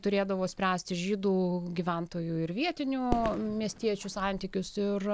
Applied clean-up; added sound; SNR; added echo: none; Fireworks; 9 dB; none.